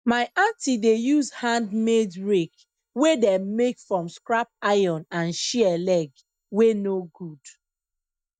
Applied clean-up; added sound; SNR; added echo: neural mask model DeepFilterNet 3.